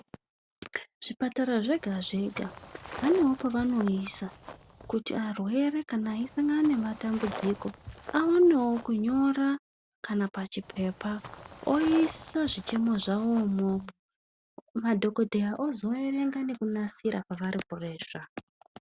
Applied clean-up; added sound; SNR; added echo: none; Walk, footsteps; 15 dB; none.